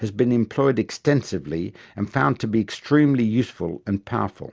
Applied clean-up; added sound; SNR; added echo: none; none; none; none.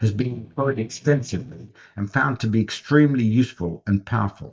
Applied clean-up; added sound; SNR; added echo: neural mask model DeepFilterNet 3.